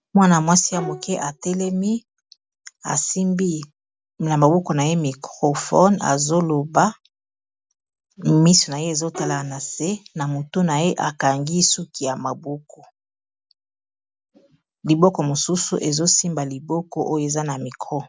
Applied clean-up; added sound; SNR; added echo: none; Bowed string instrument; 13 dB; none.